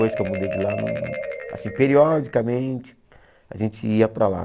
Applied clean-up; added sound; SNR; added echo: none; Marimba, xylophone; 10 dB; none.